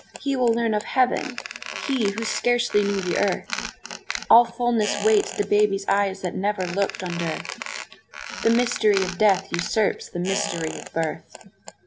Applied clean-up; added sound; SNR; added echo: none; Squeak; 11 dB; none.